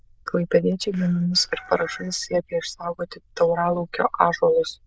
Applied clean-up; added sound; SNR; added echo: neural diffusion model UNIVERSE++.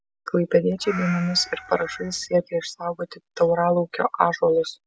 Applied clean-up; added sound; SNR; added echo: none; Meow; 14 dB; none.